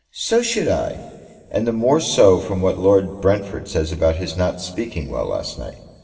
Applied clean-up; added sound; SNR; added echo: none; none; none; reverberation time 2.7 s.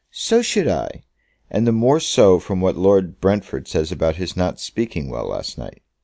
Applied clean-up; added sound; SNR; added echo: none; none; none; none.